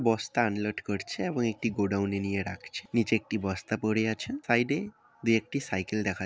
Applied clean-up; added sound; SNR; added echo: none; none; none; none.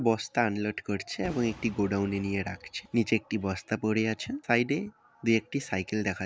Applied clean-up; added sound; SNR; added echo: none; Boom; 19 dB; none.